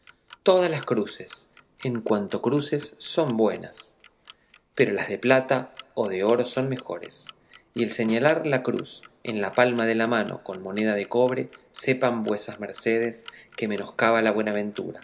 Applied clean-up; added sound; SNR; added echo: none; Snare drum + Clock; 20 dB; none.